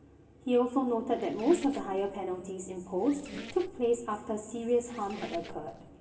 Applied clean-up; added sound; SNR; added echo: none; Squeak; 17 dB; reverberation time 1.6 s.